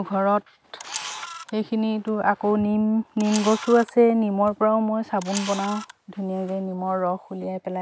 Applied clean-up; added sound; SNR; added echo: none; Camera; 14 dB; none.